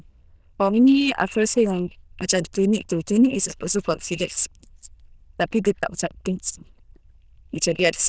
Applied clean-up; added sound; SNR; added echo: neural diffusion model UNIVERSE++.